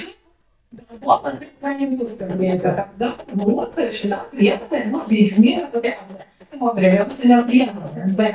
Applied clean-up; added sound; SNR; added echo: neural mask model DeepFilterNet 3.